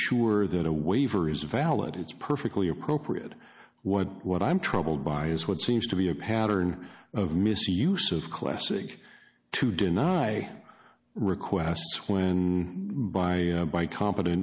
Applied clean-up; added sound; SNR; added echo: none; none; none; none.